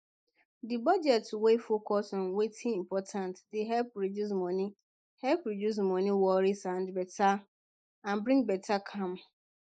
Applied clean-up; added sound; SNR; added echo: neural mask model Resemble Enhance denoiser.